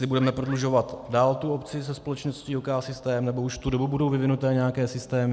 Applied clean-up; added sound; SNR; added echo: none; Bird; 19 dB; none.